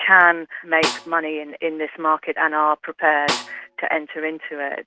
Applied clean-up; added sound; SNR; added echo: none; Snare drum; 9 dB; none.